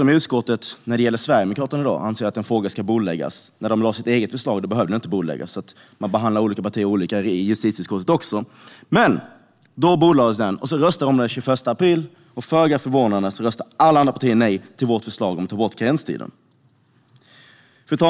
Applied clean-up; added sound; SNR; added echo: none; none; none; none.